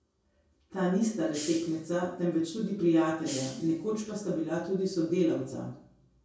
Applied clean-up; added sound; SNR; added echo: none; Hiss; 17 dB; reverberation time 0.6 s.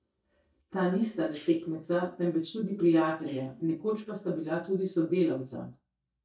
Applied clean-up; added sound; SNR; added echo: neural mask model DeepFilterNet 3.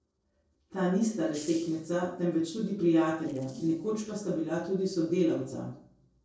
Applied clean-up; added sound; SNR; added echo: neural separator model SepFormer DNS4.